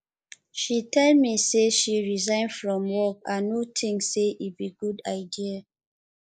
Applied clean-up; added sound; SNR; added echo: neural mask model Resemble Enhance denoiser.